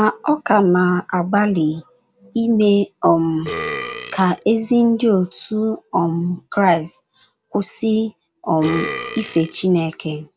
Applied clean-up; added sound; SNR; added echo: none; Burping, eructation; 11 dB; none.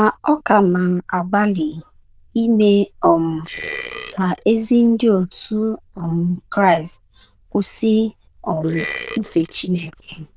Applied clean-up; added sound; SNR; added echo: neural diffusion model UNIVERSE++.